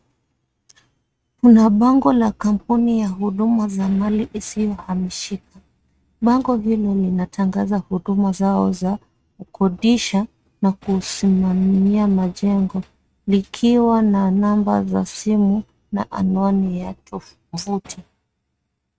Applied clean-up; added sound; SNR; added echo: neural mask model RNNoise.